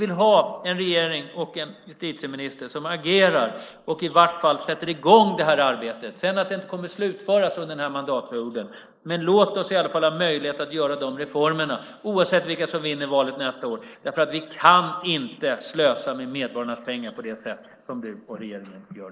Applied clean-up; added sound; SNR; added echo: neural mask model Resemble Enhance denoiser.